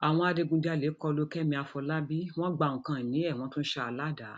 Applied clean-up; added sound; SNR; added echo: none; none; none; none.